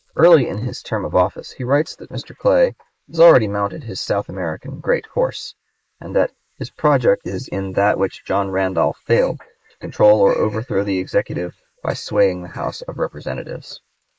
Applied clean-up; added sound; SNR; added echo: neural mask model Resemble Enhance denoiser.